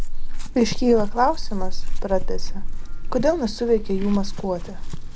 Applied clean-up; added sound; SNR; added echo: none; Chewing, mastication / Livestock, farm animals, working animals; -3 dB; none.